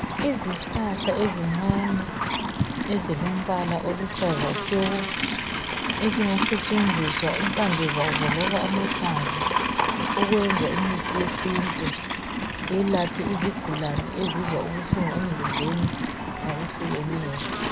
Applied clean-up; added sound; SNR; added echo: none; Livestock, farm animals, working animals; 0 dB; none.